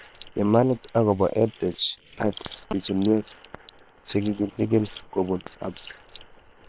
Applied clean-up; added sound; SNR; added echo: neural separator model SepFormer WHAM!.